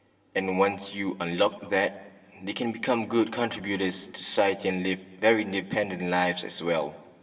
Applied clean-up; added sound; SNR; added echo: none; none; none; reverberation time 1.6 s.